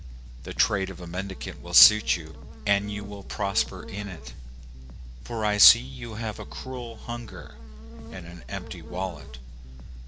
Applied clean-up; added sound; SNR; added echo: none; Bass guitar + Buzz; 17 dB; none.